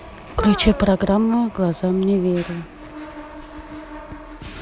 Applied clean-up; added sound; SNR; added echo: none; Mechanisms; 17 dB; none.